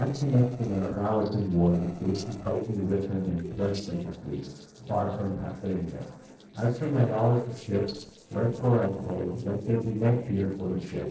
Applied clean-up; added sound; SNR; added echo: neural separator model SepFormer DNS4.